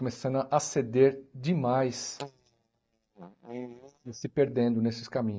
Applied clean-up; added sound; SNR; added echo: neural mask model DeepFilterNet 3.